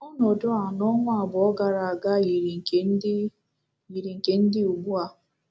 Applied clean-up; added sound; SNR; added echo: none; none; none; none.